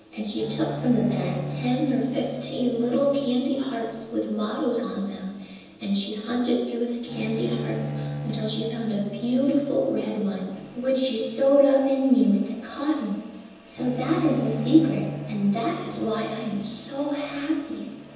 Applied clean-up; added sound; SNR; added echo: none; Bowed string instrument; 12 dB; reverberation time 1.1 s.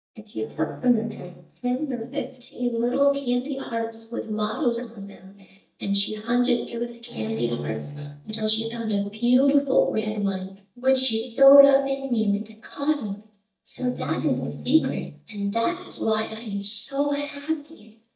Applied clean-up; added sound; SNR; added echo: neural mask model DeepFilterNet 3.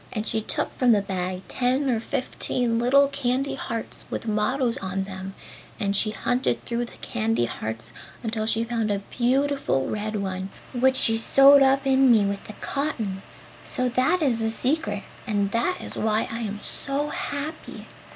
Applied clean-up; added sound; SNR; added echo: none; none; none; none.